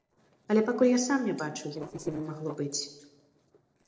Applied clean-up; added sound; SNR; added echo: neural separator model SepFormer DNS4.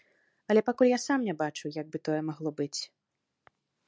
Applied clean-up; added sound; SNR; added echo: none; none; none; none.